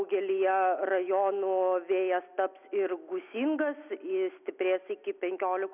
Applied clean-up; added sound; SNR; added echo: none; none; none; none.